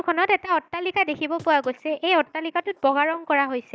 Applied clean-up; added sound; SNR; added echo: neural mask model DeepFilterNet 3.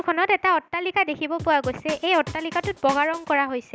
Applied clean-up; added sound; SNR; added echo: none; Drum; 14 dB; none.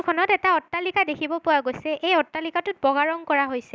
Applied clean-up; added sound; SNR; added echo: none; none; none; none.